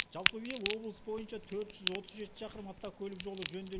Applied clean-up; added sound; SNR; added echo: none; Crack; -5 dB; none.